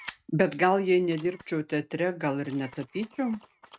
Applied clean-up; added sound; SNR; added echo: neural mask model RNNoise.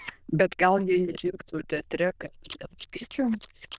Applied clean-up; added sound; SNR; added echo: neural diffusion model UNIVERSE++.